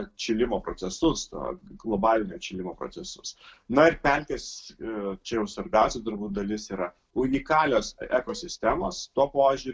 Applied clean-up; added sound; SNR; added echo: none; Cowbell; 19 dB; none.